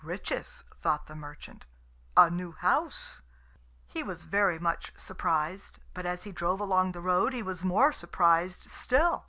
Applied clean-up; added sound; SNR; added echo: none; none; none; none.